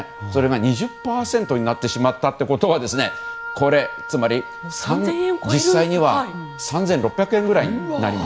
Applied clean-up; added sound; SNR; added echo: none; Wind instrument, woodwind instrument; 15 dB; none.